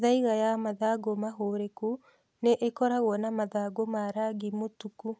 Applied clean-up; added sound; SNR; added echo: none; none; none; none.